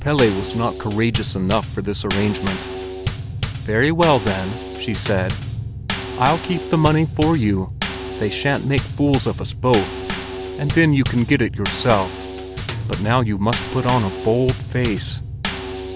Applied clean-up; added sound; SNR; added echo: none; Bass drum / Snare drum / Drum kit; 6 dB; none.